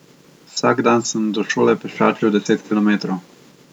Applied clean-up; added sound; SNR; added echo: none; none; none; none.